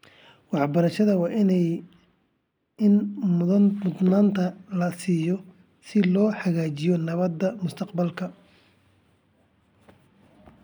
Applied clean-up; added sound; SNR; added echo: none; none; none; none.